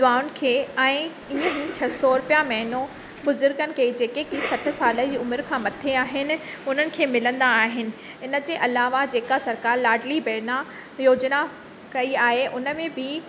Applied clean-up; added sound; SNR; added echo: none; Cough; 12 dB; none.